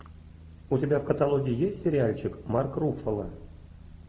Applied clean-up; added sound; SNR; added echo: none; none; none; none.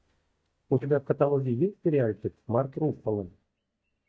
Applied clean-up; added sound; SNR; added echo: neural mask model DeepFilterNet 3.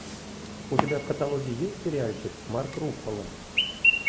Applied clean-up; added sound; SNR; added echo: none; Chirp, tweet; -1 dB; none.